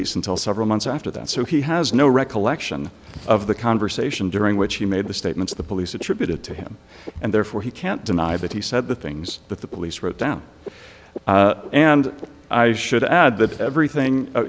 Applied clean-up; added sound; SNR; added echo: none; Frog; 20 dB; none.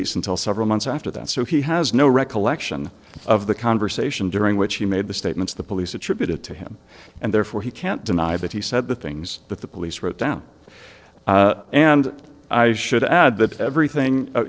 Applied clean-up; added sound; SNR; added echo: neural separator model SepFormer DNS4.